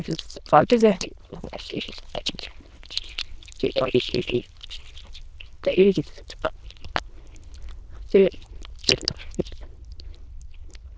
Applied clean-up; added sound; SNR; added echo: neural diffusion model UNIVERSE++.